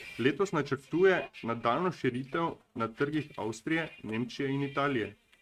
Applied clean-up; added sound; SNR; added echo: neural mask model RNNoise.